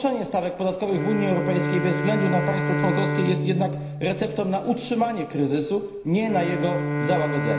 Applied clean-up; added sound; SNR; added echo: none; Bowed string instrument; 3 dB; reverberation time 0.9 s.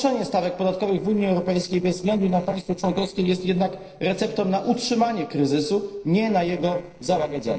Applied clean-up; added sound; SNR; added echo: neural separator model SepFormer DNS4.